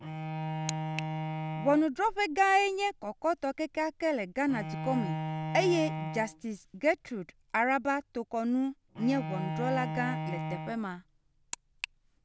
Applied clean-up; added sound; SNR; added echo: none; Bowed string instrument; 7 dB; none.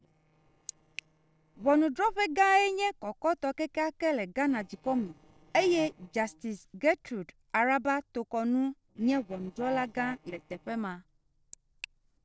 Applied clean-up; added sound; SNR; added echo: neural separator model SepFormer DNS4.